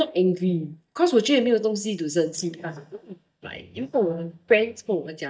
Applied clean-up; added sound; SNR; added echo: neural mask model DeepFilterNet 3.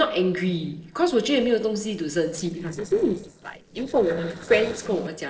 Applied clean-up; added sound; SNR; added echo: neural separator model SepFormer DNS4.